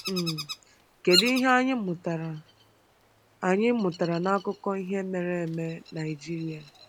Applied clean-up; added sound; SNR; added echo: none; Bird vocalization, bird call, bird song; 9 dB; none.